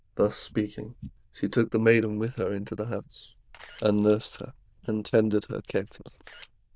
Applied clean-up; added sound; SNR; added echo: neural diffusion model UNIVERSE++.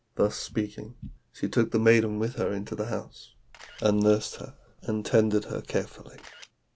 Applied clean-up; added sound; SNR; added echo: none; Camera; 19 dB; none.